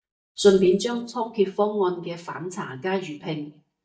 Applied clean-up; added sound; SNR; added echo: neural mask model DeepFilterNet 3.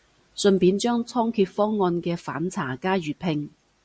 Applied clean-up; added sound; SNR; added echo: none; none; none; none.